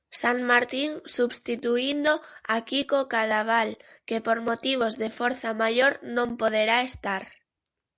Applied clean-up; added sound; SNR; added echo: none; none; none; none.